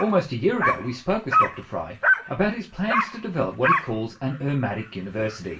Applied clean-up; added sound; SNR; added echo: none; Dog; 1 dB; reverberation time 0.2 s.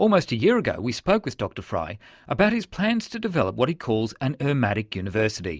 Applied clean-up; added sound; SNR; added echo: none; none; none; none.